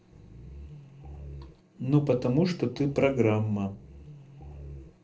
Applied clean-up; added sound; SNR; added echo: neural separator model SepFormer DNS4.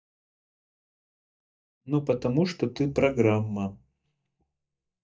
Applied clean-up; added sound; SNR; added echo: neural mask model DeepFilterNet 3.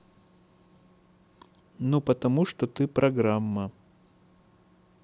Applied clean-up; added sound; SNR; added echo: none; none; none; none.